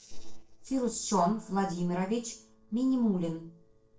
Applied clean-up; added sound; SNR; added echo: neural separator model SepFormer DNS4.